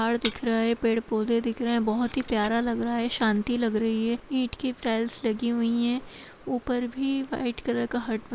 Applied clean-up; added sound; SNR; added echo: none; Glass; 17 dB; none.